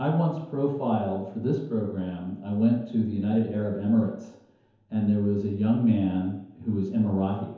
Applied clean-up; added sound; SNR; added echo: none; none; none; reverberation time 0.9 s.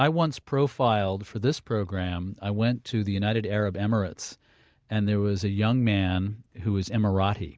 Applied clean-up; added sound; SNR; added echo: none; none; none; none.